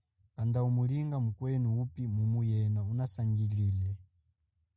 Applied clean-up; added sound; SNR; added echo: none; none; none; none.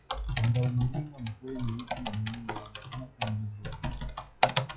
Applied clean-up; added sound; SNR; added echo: classical method log-MMSE.